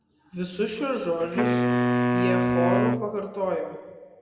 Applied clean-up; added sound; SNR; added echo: none; Wind instrument, woodwind instrument; -4 dB; reverberation time 1.3 s.